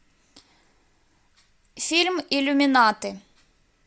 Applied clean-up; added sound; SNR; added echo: none; none; none; none.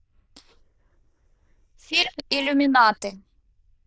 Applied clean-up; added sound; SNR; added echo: neural diffusion model UNIVERSE++.